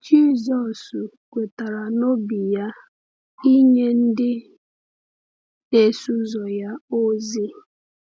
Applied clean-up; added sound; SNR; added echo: none; none; none; none.